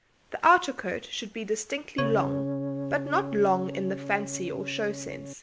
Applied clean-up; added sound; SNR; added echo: none; Organ; 4 dB; none.